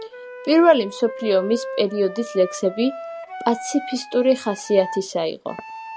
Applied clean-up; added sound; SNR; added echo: none; Wind instrument, woodwind instrument; 13 dB; none.